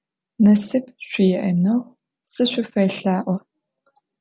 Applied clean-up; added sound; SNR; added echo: none; none; none; none.